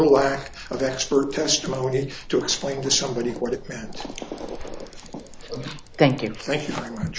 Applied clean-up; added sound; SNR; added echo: none; Bicycle; 15 dB; none.